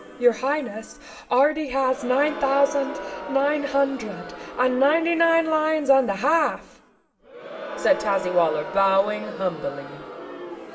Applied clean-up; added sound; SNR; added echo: none; Crowd; 12 dB; reverberation time 0.7 s.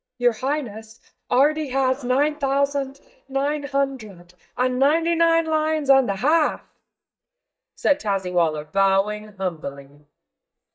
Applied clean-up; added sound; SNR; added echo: neural mask model DeepFilterNet 3.